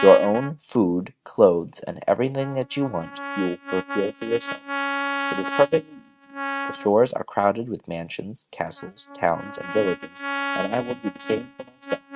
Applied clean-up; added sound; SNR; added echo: neural mask model RNNoise.